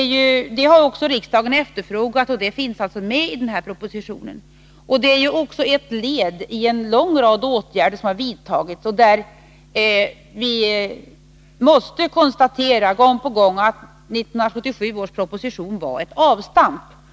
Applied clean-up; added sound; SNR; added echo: none; none; none; none.